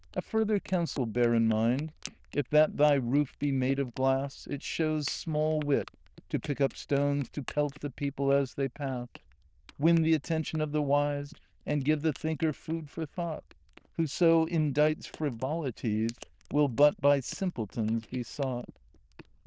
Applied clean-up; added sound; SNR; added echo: neural diffusion model UNIVERSE++.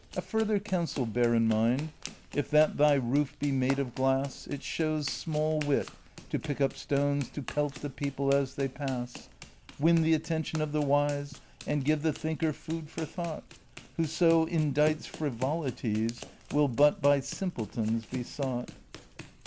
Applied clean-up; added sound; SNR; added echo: none; Run; 18 dB; none.